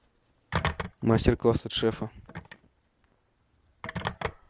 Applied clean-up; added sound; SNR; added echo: none; Telephone; 7 dB; none.